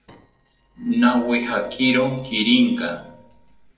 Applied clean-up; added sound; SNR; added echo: neural separator model SepFormer DNS4.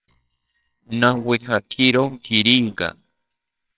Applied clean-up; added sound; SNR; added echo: neural separator model SepFormer WHAMR!.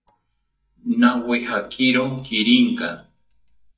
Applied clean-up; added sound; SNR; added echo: neural mask model DeepFilterNet 3.